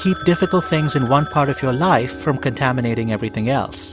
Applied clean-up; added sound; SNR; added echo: none; Telephone; 16 dB; none.